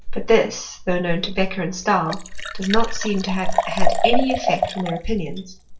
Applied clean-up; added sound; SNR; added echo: none; Liquid; 8 dB; reverberation time 0.3 s.